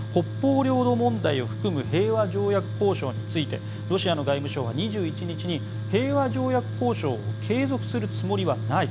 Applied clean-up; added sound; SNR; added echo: none; Tools; 5 dB; none.